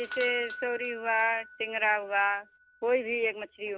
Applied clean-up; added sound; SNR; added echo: none; Bell / Doorbell; 14 dB; none.